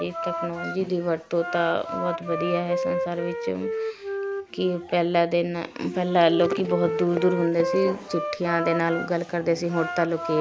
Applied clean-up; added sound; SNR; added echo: none; Wind instrument, woodwind instrument; 6 dB; none.